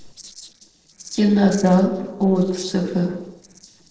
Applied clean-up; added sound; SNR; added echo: neural separator model SepFormer DNS4.